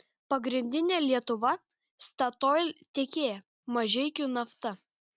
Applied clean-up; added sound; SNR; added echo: none; none; none; none.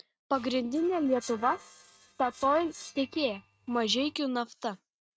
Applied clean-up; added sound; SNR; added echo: neural mask model RNNoise.